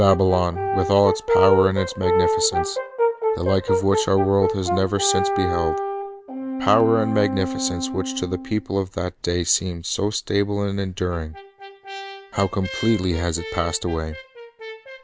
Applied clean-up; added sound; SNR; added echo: none; Brass instrument; 3 dB; none.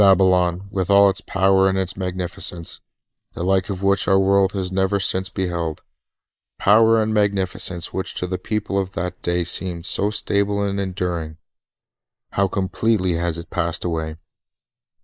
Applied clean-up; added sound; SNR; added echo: neural mask model Resemble Enhance denoiser.